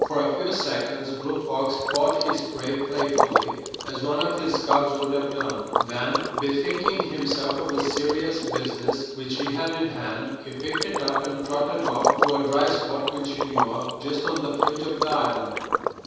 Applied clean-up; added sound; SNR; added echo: none; Liquid; 2 dB; reverberation time 1.2 s.